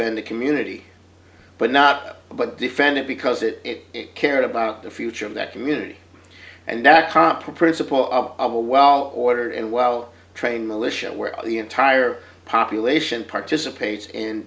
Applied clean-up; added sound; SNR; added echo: none; none; none; none.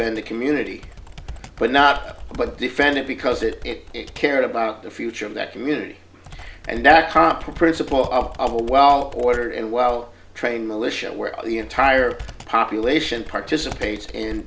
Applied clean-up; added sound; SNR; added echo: none; Computer keyboard; 16 dB; none.